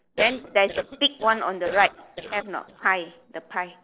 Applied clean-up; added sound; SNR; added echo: neural separator model SepFormer DNS4.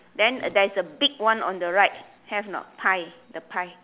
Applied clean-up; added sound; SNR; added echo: none; none; none; none.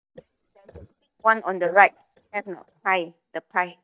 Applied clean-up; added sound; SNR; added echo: neural mask model DeepFilterNet 3.